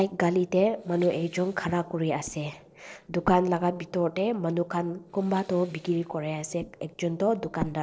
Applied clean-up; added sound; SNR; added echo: neural separator model SepFormer DNS4.